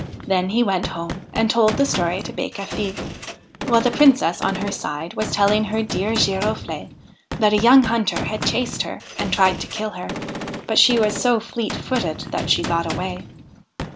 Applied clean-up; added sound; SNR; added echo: none; Gunshot, gunfire; 9 dB; none.